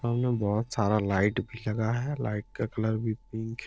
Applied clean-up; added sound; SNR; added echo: neural separator model SepFormer DNS4.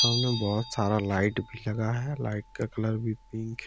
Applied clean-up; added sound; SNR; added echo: none; Bell; 8 dB; none.